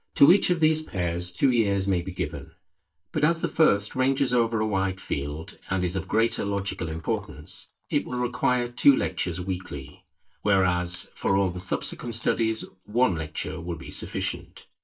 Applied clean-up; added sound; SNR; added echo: neural mask model DeepFilterNet 3.